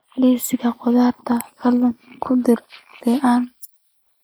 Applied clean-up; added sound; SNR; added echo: neural mask model Resemble Enhance denoiser.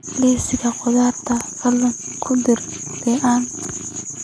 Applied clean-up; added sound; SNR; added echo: none; Purr; 17 dB; none.